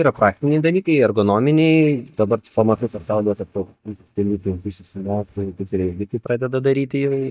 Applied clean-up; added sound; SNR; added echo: neural mask model DeepFilterNet 3.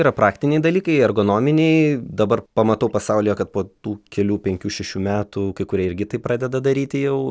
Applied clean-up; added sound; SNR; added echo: none; none; none; none.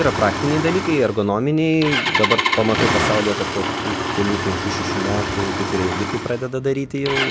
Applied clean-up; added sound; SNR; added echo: none; Engine starting; 2 dB; none.